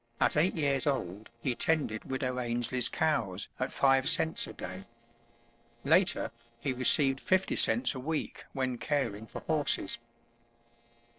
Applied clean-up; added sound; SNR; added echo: neural separator model SepFormer DNS4.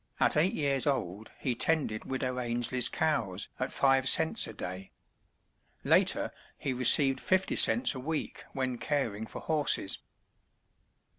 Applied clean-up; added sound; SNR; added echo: none; none; none; none.